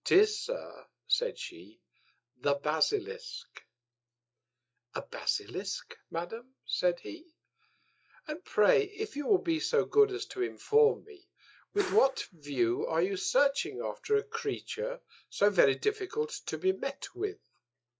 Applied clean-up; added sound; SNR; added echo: classical method log-MMSE.